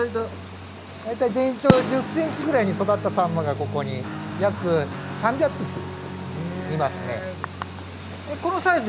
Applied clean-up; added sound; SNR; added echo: none; Fireworks + Guitar; 5 dB; none.